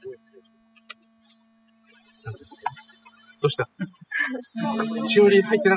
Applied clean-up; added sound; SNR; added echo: classical method spectral subtraction.